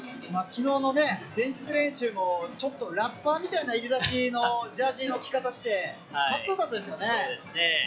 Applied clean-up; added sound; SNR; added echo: classical method log-MMSE.